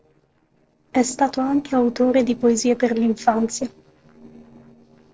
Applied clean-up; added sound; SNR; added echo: neural separator model SepFormer DNS4.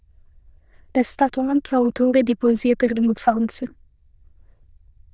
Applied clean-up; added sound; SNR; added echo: neural diffusion model UNIVERSE++.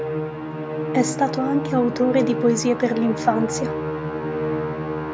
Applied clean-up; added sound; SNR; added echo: none; Musical instrument; 3 dB; none.